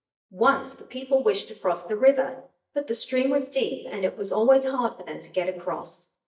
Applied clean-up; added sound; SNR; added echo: neural mask model DeepFilterNet 3.